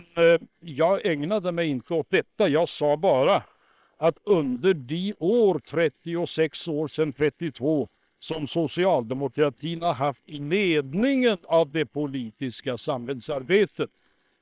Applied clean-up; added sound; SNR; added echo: neural separator model SepFormer WHAM!.